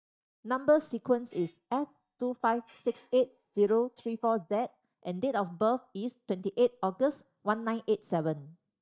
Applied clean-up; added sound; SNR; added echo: neural mask model DeepFilterNet 3.